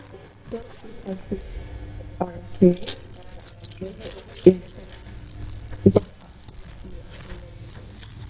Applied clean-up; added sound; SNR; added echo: neural mask model DeepFilterNet 3.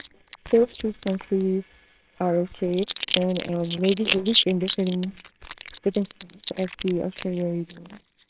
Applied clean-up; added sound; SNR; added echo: neural separator model SepFormer WHAMR!.